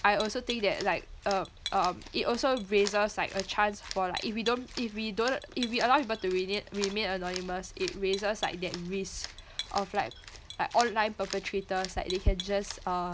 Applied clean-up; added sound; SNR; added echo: none; Cat; 13 dB; none.